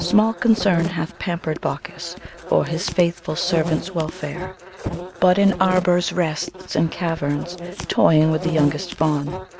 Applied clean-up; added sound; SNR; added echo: none; Insect; 11 dB; none.